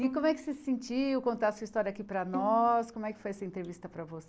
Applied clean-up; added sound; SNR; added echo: none; Bowed string instrument; 12 dB; none.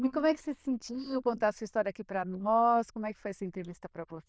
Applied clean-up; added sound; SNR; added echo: neural diffusion model UNIVERSE++.